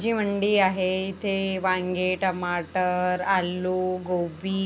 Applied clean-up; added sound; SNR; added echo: none; none; none; none.